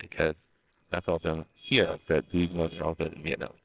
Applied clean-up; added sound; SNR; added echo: neural separator model SepFormer WHAMR!.